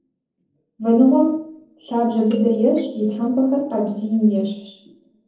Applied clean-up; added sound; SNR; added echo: neural separator model SepFormer DNS4.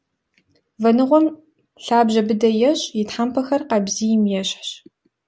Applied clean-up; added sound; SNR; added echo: none; none; none; none.